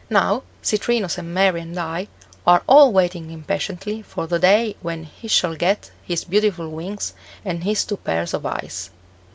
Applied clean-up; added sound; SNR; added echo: none; none; none; none.